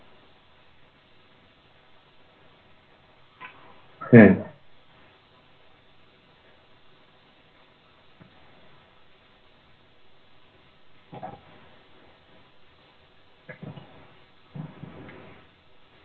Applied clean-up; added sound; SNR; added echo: none; none; none; reverberation time 0.3 s.